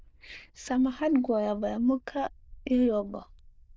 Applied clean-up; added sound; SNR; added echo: neural diffusion model UNIVERSE++.